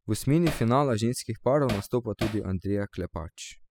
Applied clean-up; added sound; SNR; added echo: classical method spectral subtraction.